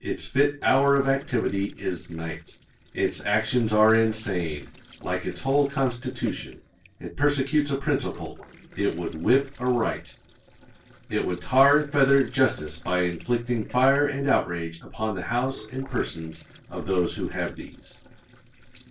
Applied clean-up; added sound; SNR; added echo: neural separator model SepFormer DNS4.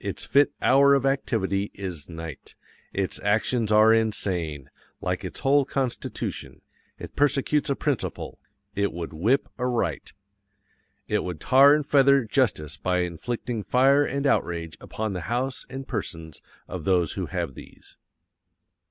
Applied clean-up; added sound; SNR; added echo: none; none; none; none.